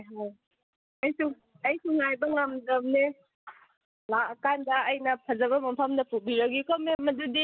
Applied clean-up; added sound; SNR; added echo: none; none; none; none.